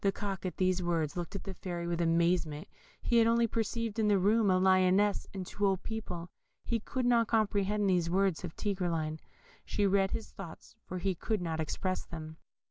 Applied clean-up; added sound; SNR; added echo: none; none; none; none.